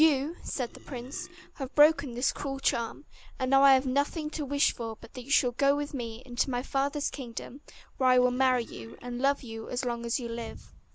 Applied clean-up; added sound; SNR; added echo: none; Burping, eructation + Cricket; 20 dB; none.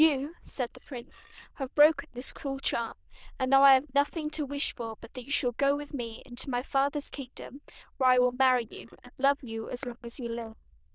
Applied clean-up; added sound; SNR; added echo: neural diffusion model UNIVERSE++.